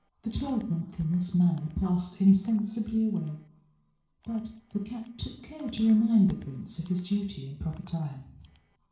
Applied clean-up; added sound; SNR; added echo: neural separator model SepFormer DNS4.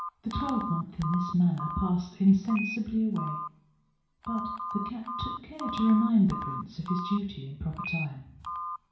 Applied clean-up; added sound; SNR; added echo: none; Telephone; 9 dB; reverberation time 0.6 s.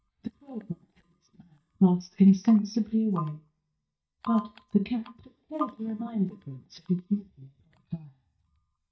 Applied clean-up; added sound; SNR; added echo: neural mask model DeepFilterNet 3.